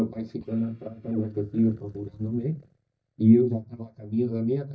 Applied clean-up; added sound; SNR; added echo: neural mask model DeepFilterNet 3.